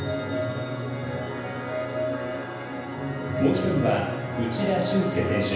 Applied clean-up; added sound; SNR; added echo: none; none; none; reverberation time 0.9 s.